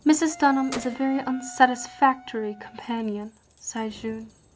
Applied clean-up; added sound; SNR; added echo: none; Wind instrument, woodwind instrument + Keys jangling; 19 dB; none.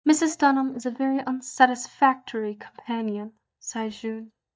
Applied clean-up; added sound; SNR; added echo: neural mask model DeepFilterNet 3.